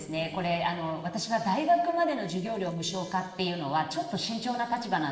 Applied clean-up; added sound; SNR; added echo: neural separator model SepFormer DNS4.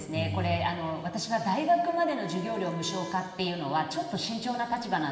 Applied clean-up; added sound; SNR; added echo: none; Wind instrument, woodwind instrument; 14 dB; reverberation time 1.6 s.